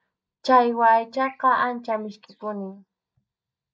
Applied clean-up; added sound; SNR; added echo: neural mask model DeepFilterNet 3.